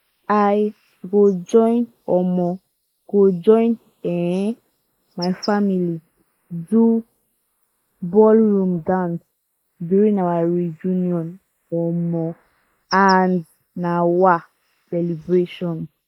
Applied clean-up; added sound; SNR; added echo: neural mask model Resemble Enhance denoiser.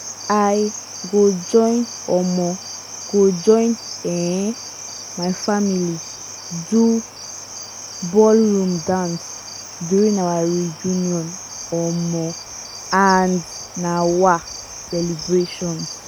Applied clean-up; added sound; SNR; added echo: none; Cricket; 13 dB; none.